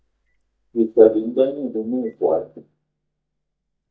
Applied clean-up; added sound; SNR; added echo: neural mask model DeepFilterNet 3.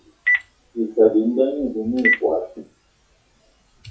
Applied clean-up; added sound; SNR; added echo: classical method WPE with log-MMSE.